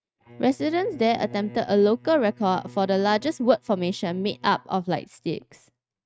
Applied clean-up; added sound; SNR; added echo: neural mask model RNNoise.